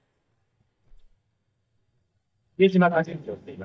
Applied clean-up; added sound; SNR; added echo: neural mask model DeepFilterNet 3.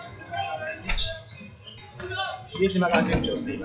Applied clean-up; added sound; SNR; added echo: classical method WPE with log-MMSE.